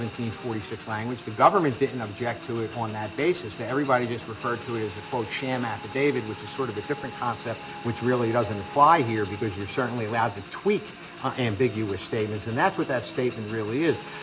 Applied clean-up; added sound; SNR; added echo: none; Motorcycle / Engine; 14 dB; none.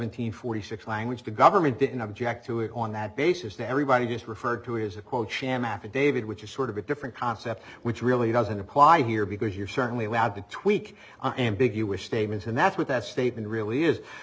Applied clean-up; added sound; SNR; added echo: none; none; none; none.